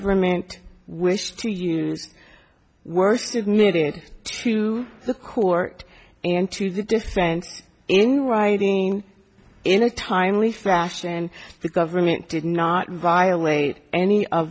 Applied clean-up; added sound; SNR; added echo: none; none; none; none.